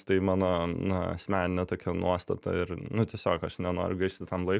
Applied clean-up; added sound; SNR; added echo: none; none; none; none.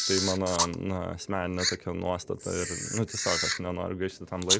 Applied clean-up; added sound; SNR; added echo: none; Camera; 2 dB; none.